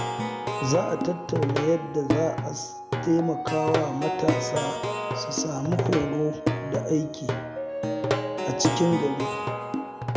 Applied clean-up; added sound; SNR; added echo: none; Plucked string instrument; 1 dB; none.